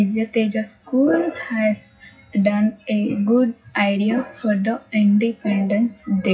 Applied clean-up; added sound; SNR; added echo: classical method WPE with log-MMSE.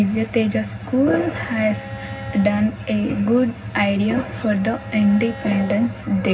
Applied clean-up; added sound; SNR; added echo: none; Bowed string instrument; 19 dB; reverberation time 0.4 s.